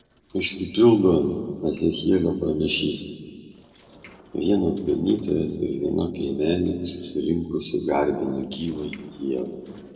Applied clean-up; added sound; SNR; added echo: neural separator model SepFormer DNS4.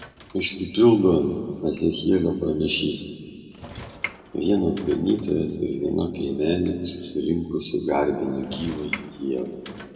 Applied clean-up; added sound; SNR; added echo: none; Sliding door / Train; 19 dB; reverberation time 2.1 s.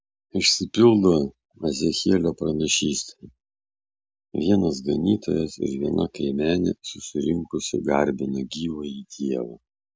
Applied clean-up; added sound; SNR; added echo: none; none; none; none.